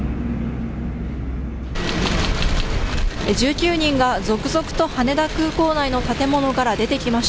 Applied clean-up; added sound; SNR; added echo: none; none; none; none.